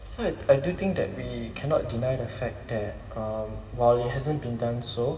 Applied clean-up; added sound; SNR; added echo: none; none; none; reverberation time 2.3 s.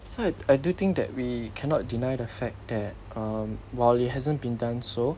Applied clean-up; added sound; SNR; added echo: none; none; none; none.